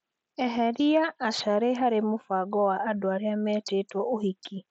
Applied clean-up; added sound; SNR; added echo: none; none; none; none.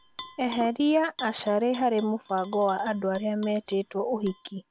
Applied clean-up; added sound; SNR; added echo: none; Tap / Glass; 16 dB; none.